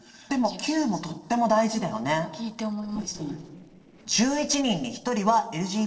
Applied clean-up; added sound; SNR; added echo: neural separator model SepFormer DNS4.